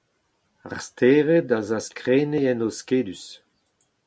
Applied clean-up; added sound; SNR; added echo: none; none; none; none.